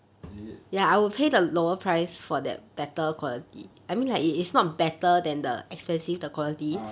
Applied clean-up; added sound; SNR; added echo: none; none; none; none.